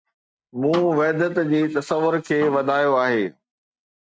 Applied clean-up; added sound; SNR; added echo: neural mask model RNNoise.